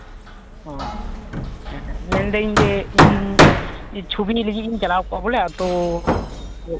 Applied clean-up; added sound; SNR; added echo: none; Hammer; -3 dB; none.